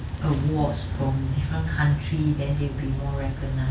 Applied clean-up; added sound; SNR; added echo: none; none; none; none.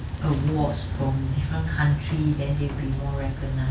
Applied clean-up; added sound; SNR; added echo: none; Slam; 18 dB; none.